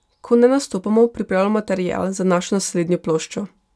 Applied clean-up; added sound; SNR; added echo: none; none; none; none.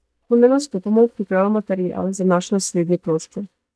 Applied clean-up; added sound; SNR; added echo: neural mask model DeepFilterNet 3.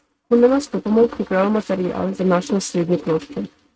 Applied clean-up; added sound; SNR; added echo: neural mask model RNNoise.